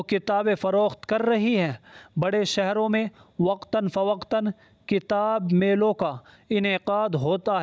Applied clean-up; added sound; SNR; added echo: none; none; none; none.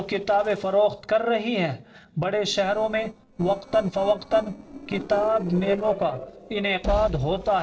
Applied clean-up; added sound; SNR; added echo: neural separator model SepFormer DNS4.